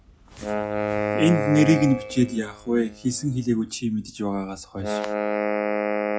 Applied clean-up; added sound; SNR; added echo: classical method log-MMSE.